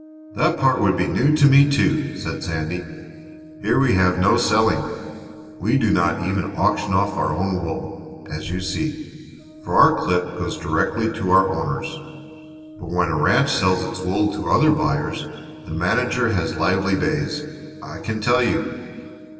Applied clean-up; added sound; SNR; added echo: none; Brass instrument; 19 dB; reverberation time 2.3 s.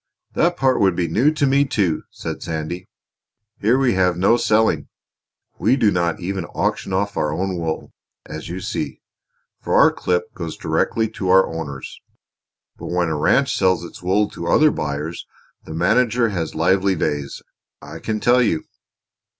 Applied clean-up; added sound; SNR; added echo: none; none; none; none.